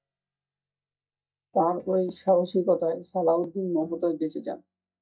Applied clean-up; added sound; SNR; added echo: neural mask model DeepFilterNet 3.